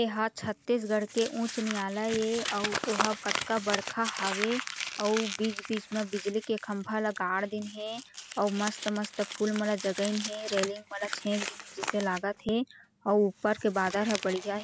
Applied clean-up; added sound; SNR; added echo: none; Crumpling, crinkling; 8 dB; none.